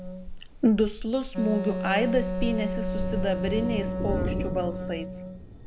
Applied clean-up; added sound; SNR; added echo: none; Thunder + Wind instrument, woodwind instrument; 2 dB; none.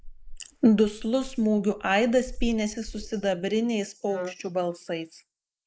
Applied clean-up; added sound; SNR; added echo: neural mask model Resemble Enhance denoiser.